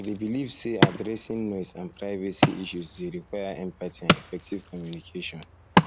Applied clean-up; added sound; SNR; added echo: none; Wood; -5 dB; none.